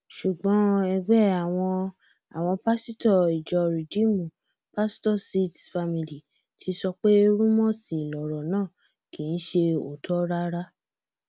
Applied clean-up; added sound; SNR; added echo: none; none; none; none.